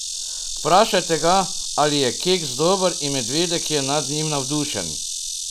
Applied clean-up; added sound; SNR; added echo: none; Insect; 6 dB; none.